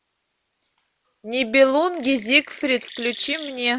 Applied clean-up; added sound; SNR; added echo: none; Chirp, tweet; 16 dB; none.